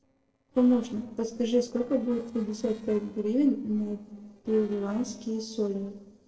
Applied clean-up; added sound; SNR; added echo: neural separator model SepFormer DNS4.